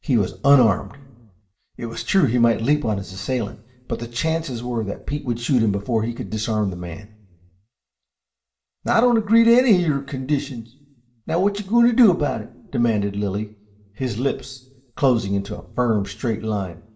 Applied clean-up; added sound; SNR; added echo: none; none; none; reverberation time 0.5 s.